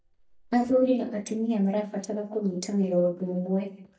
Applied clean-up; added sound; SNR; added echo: neural mask model DeepFilterNet 3.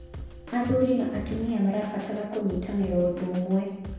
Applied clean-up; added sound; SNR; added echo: none; Drum kit; 15 dB; reverberation time 0.9 s.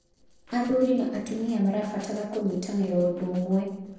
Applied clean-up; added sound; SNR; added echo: neural separator model SepFormer DNS4.